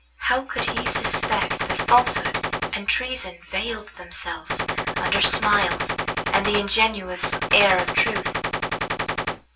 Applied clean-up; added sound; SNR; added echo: none; Gunshot, gunfire; 2 dB; reverberation time 0.2 s.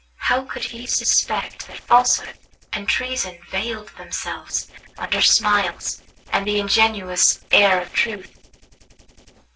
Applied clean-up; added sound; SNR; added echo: neural separator model SepFormer DNS4.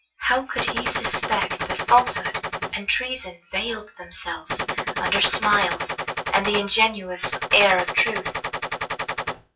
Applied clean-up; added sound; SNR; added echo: classical method WPE with log-MMSE.